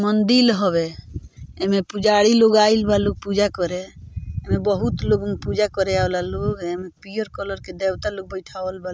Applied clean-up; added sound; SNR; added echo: none; none; none; none.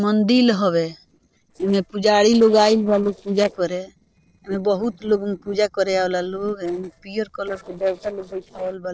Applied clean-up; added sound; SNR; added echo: neural separator model SepFormer DNS4.